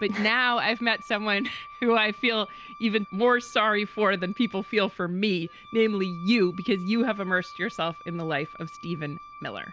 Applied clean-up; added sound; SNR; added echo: none; Wind instrument, woodwind instrument; 18 dB; none.